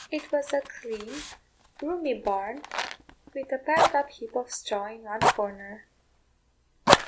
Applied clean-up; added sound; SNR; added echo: none; Fire; -2 dB; none.